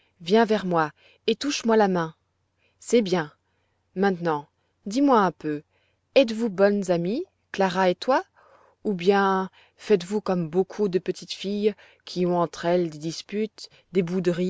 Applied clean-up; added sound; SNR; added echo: none; none; none; none.